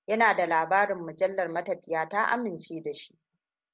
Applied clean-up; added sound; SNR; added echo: none; none; none; none.